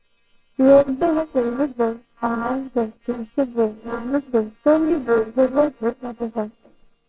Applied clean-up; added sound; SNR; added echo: neural separator model SepFormer WHAMR!.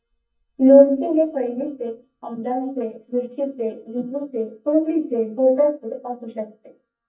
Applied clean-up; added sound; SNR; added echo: neural mask model DeepFilterNet 3.